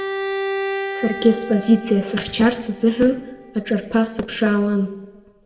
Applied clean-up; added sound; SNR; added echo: none; Bowed string instrument; 10 dB; reverberation time 1.0 s.